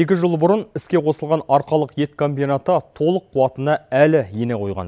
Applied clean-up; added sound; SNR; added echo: none; none; none; none.